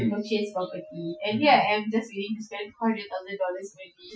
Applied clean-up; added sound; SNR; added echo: classical method Wiener filter.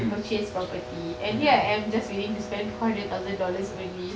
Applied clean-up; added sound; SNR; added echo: none; Brass instrument; 13 dB; none.